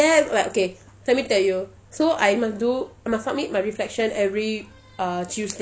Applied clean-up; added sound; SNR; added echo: none; none; none; none.